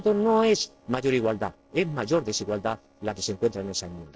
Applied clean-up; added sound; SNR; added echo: neural separator model SepFormer DNS4.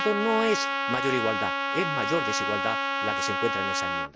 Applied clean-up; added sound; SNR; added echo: none; Trumpet; -1 dB; none.